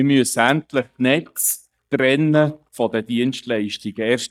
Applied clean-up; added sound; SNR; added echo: neural mask model DeepFilterNet 3.